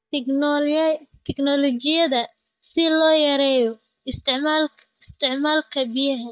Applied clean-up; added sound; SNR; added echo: neural mask model DeepFilterNet 3.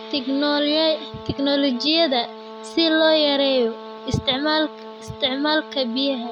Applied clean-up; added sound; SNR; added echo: none; Brass instrument; 15 dB; none.